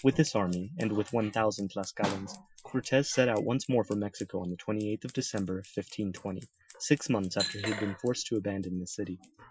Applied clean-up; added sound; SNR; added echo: classical method Wiener filter.